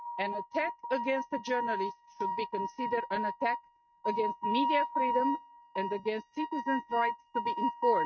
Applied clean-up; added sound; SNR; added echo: neural mask model RNNoise.